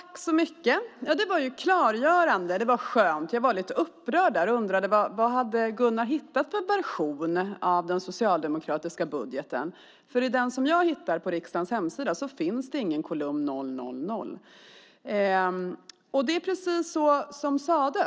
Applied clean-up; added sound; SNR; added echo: none; none; none; none.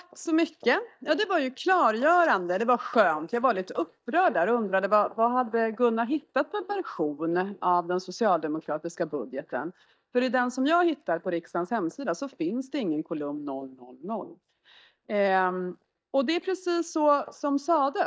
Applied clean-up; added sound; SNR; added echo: neural mask model DeepFilterNet 3.